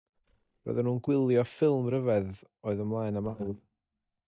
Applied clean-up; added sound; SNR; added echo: neural mask model DeepFilterNet 3.